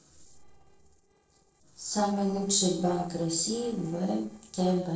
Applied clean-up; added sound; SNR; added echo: neural separator model SepFormer DNS4.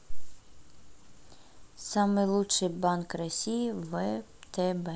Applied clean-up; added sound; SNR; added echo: none; none; none; none.